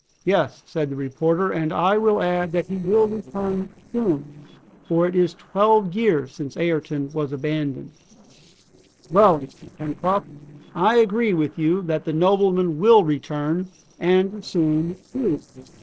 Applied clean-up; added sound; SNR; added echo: neural separator model SepFormer DNS4.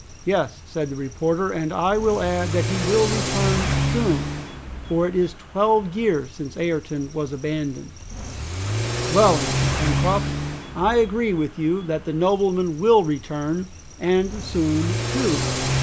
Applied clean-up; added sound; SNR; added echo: none; Accelerating, revving, vroom / Car; 4 dB; none.